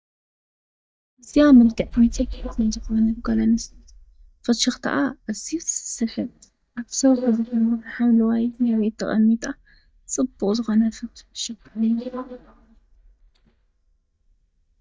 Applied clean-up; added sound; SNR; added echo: neural mask model DeepFilterNet 3.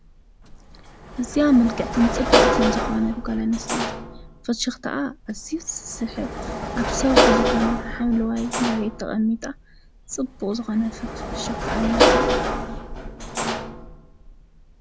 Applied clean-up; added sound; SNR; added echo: none; Sliding door / Slam; -1 dB; none.